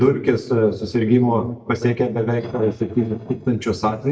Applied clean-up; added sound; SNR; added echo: neural mask model DeepFilterNet 3.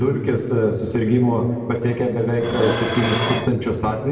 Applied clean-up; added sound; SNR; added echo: none; Dishes, pots, and pans; 8 dB; reverberation time 2.1 s.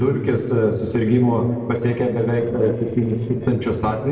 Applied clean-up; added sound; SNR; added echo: neural separator model SepFormer DNS4.